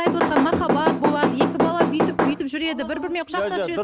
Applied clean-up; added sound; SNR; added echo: none; Knock / Wood; -3 dB; none.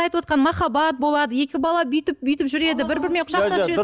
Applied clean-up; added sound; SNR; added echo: none; none; none; none.